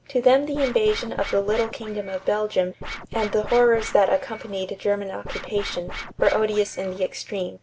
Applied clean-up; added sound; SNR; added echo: none; Scratching (performance technique); 12 dB; none.